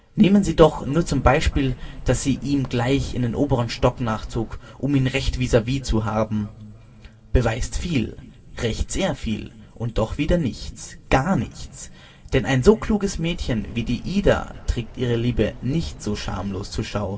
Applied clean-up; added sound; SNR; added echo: none; Bird vocalization, bird call, bird song; 15 dB; reverberation time 0.1 s.